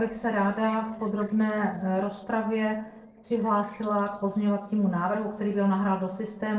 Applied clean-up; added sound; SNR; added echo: neural separator model SepFormer DNS4.